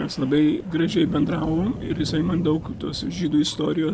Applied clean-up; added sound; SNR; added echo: none; Wind; 12 dB; none.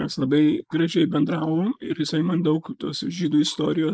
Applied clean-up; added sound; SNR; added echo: neural mask model Resemble Enhance denoiser.